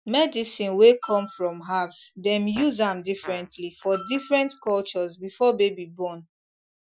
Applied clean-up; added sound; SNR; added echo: classical method Wiener filter.